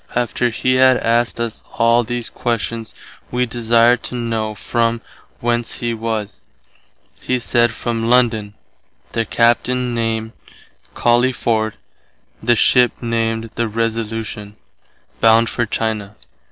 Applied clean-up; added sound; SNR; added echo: none; none; none; none.